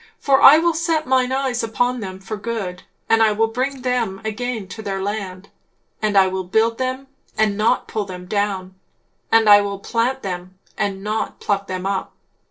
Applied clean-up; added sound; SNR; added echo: neural separator model SepFormer DNS4.